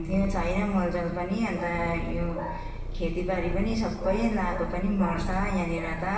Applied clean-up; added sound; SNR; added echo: none; Purr; 5 dB; reverberation time 1.0 s.